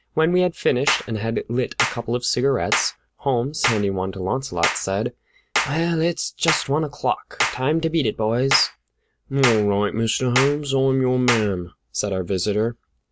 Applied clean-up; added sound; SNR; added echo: none; Clapping; 7 dB; none.